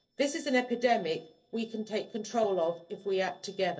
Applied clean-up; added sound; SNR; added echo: neural separator model SepFormer DNS4.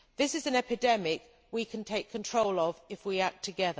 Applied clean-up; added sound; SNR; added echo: none; none; none; none.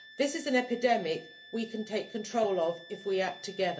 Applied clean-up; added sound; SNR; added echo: none; Wind instrument, woodwind instrument; 20 dB; reverberation time 0.3 s.